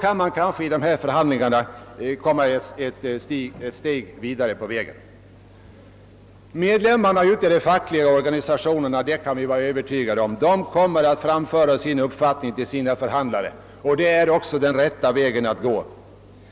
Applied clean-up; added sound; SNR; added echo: none; none; none; none.